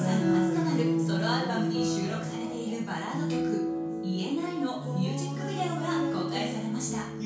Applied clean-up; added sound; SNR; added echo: none; none; none; reverberation time 0.6 s.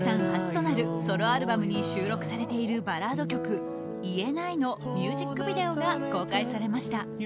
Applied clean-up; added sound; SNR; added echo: none; none; none; none.